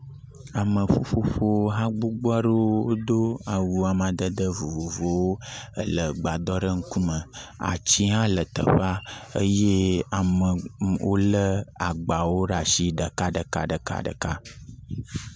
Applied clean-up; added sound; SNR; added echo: none; none; none; none.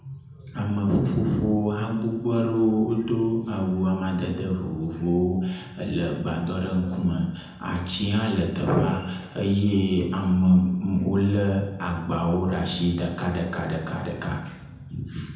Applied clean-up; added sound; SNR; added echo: none; none; none; reverberation time 0.9 s.